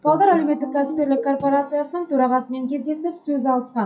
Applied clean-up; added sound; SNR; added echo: classical method WPE with log-MMSE.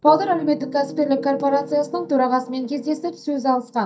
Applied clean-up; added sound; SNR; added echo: neural mask model DeepFilterNet 3.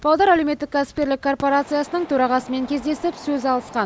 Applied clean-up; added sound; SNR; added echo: none; none; none; none.